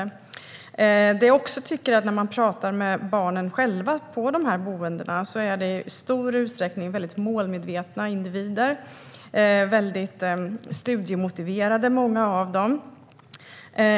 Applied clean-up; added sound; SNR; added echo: none; none; none; none.